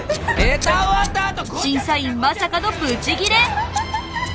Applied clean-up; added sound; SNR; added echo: none; Scissors; 18 dB; none.